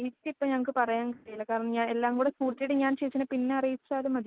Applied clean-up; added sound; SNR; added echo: neural mask model Resemble Enhance denoiser.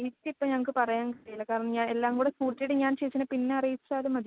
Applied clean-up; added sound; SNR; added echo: none; none; none; none.